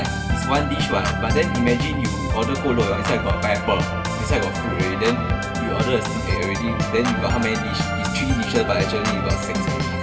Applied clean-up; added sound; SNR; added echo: none; Organ; -1 dB; reverberation time 2.0 s.